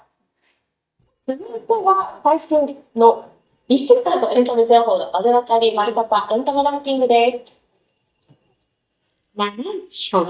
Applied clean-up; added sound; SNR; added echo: neural mask model DeepFilterNet 3.